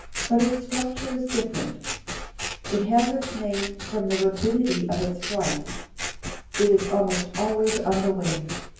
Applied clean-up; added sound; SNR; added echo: none; Scissors; 8 dB; reverberation time 0.9 s.